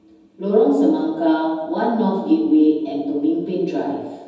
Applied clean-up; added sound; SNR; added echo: none; none; none; reverberation time 1.1 s.